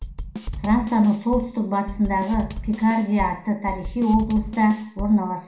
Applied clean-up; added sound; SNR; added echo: none; Drum / Drum kit; 11 dB; reverberation time 0.5 s.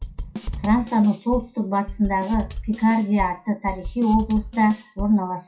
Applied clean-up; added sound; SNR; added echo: classical method WPE with log-MMSE.